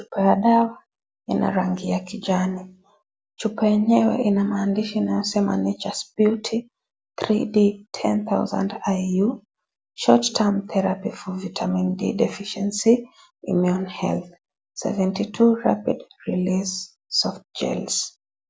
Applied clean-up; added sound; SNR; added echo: none; none; none; none.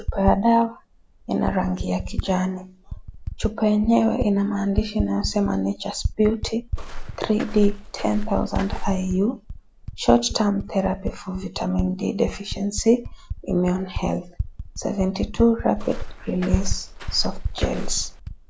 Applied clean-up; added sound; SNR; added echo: none; Walk, footsteps + Typing; 6 dB; none.